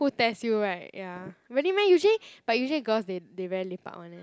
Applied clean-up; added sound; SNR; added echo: none; none; none; none.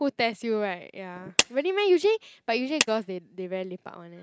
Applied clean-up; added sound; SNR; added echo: neural mask model RNNoise.